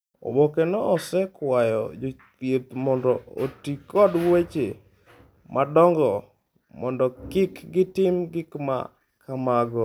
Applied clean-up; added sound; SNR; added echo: none; none; none; none.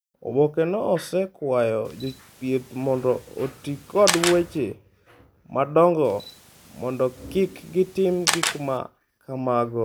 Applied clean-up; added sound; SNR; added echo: none; Camera; 8 dB; none.